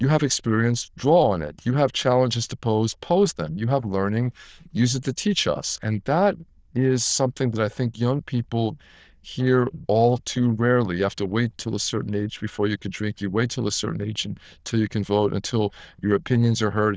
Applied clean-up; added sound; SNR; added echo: neural diffusion model UNIVERSE++.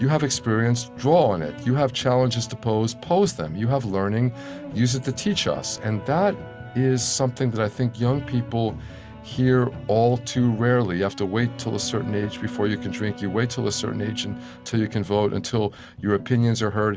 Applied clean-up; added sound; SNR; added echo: none; none; none; none.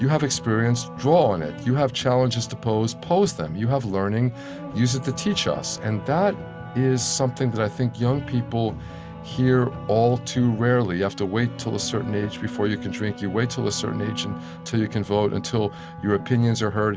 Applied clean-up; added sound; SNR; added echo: none; Wind instrument, woodwind instrument; 17 dB; none.